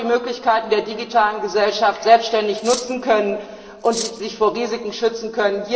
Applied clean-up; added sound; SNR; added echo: none; Cutlery, silverware; 12 dB; reverberation time 1.6 s.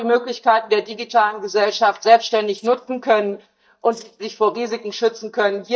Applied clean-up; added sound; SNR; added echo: neural mask model DeepFilterNet 3.